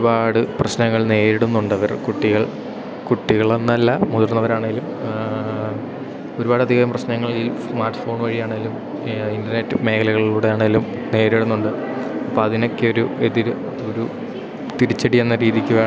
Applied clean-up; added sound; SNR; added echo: none; none; none; none.